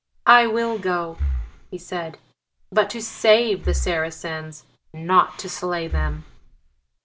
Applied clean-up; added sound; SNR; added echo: none; Breathing; 8 dB; none.